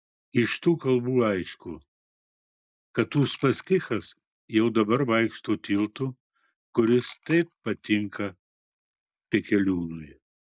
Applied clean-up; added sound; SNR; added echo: neural mask model DeepFilterNet 3.